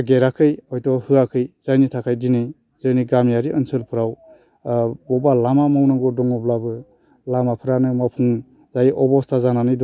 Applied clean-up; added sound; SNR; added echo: none; none; none; none.